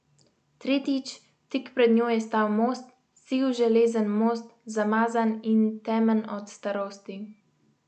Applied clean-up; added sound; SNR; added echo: none; none; none; none.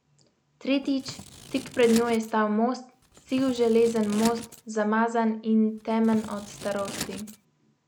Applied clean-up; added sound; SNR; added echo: none; Scissors; 15 dB; none.